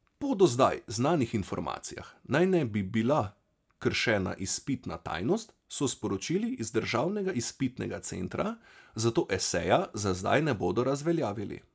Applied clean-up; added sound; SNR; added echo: none; none; none; none.